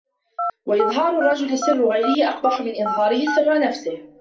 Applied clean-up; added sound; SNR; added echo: none; Telephone; 7 dB; reverberation time 0.2 s.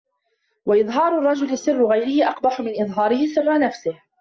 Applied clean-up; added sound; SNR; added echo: none; none; none; none.